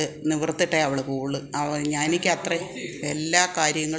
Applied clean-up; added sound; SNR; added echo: none; none; none; none.